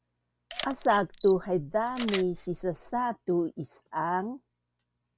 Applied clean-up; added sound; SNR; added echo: none; Camera; 12 dB; none.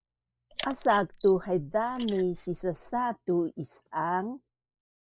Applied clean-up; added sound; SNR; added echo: neural mask model Resemble Enhance denoiser.